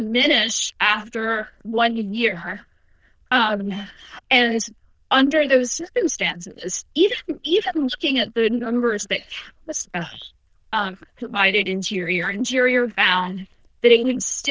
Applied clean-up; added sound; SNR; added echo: neural diffusion model UNIVERSE++.